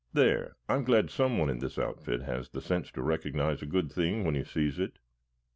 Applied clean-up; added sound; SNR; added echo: none; none; none; none.